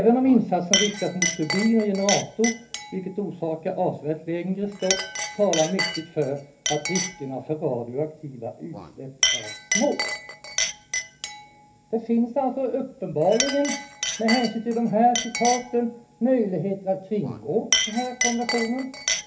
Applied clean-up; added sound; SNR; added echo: none; Chink, clink; 5 dB; reverberation time 0.3 s.